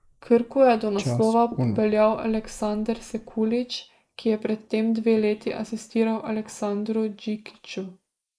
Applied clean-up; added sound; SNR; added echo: neural mask model Resemble Enhance denoiser.